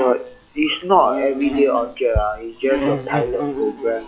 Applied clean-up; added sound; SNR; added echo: classical method log-MMSE.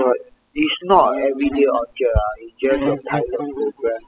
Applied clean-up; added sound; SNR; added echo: classical method spectral subtraction.